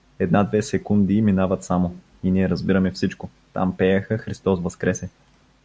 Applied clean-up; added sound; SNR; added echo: none; none; none; none.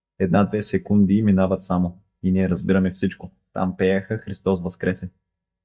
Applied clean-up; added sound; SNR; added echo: neural mask model DeepFilterNet 3.